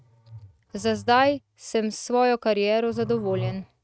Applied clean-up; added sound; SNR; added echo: neural mask model RNNoise.